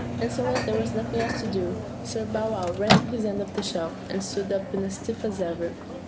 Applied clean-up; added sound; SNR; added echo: none; Microwave oven; 1 dB; none.